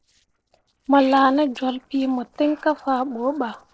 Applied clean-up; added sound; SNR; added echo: neural separator model SepFormer DNS4.